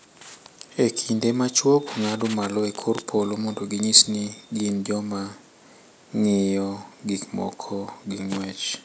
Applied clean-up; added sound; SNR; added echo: none; none; none; none.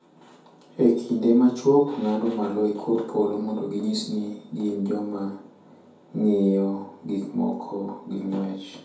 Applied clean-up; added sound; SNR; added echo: none; none; none; reverberation time 0.6 s.